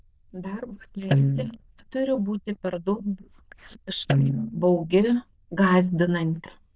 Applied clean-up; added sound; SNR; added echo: neural diffusion model UNIVERSE++.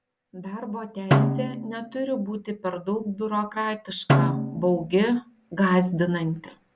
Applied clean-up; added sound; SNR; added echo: none; Snare drum; 1 dB; none.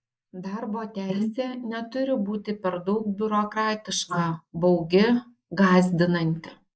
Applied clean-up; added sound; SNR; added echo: neural mask model Resemble Enhance denoiser.